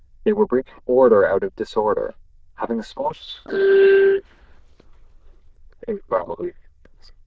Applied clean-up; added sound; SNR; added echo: neural diffusion model UNIVERSE++.